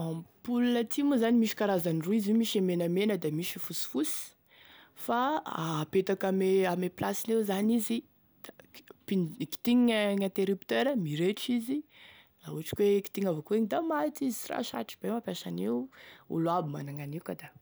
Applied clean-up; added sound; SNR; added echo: none; none; none; none.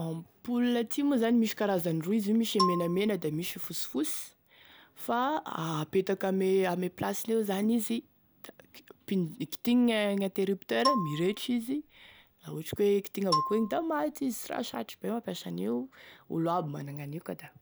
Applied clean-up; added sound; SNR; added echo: none; Marimba, xylophone; 5 dB; none.